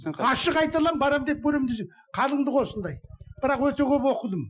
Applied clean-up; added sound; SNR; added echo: classical method Wiener filter.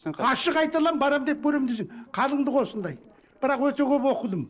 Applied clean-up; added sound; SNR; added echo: neural separator model SepFormer DNS4.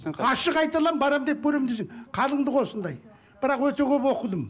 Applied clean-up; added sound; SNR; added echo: none; none; none; none.